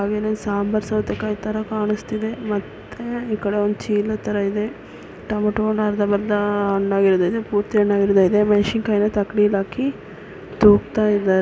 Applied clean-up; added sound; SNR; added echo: none; none; none; none.